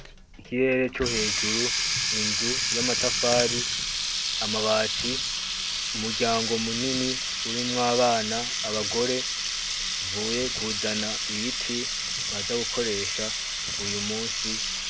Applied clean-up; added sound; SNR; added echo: none; Water tap, faucet; -1 dB; none.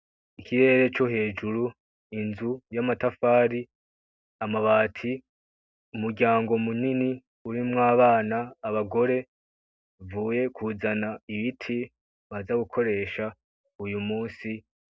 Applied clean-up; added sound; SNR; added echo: none; none; none; none.